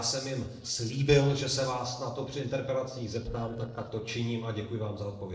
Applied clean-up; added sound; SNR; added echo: neural separator model SepFormer DNS4.